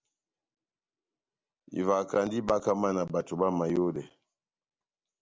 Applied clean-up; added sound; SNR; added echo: none; none; none; none.